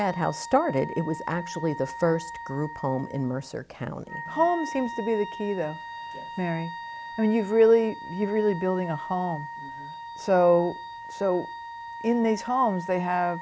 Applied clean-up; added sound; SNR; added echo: none; Wind instrument, woodwind instrument; 12 dB; none.